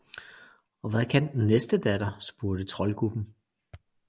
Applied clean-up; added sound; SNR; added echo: none; none; none; none.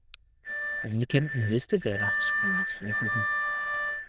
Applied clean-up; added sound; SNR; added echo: neural diffusion model UNIVERSE++.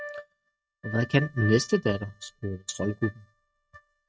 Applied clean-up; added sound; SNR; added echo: neural mask model RNNoise.